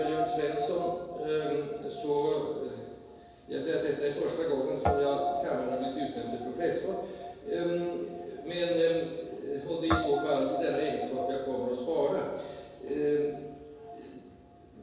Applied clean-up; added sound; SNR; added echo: none; Guitar; 7 dB; reverberation time 1.2 s.